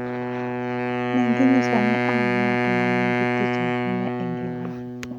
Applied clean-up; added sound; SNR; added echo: none; Wind instrument, woodwind instrument; -3 dB; none.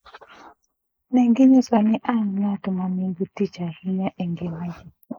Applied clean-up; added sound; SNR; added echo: neural mask model Resemble Enhance denoiser.